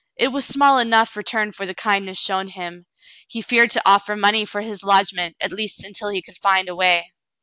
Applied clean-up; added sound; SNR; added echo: none; none; none; none.